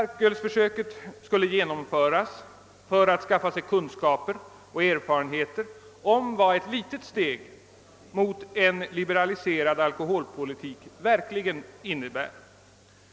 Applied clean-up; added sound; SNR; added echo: none; none; none; none.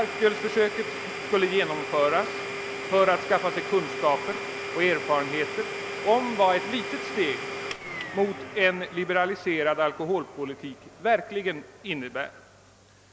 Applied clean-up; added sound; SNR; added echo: none; Domestic sounds, home sounds; 8 dB; none.